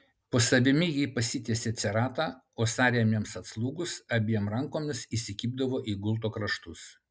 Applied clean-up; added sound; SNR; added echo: none; none; none; none.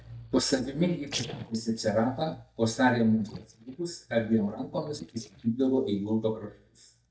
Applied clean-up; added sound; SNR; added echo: neural mask model DeepFilterNet 3.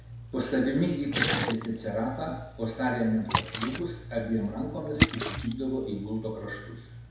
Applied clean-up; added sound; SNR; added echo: none; Splash, splatter; 2 dB; reverberation time 0.7 s.